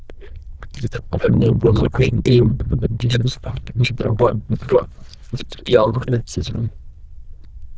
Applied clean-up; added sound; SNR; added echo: neural diffusion model UNIVERSE++.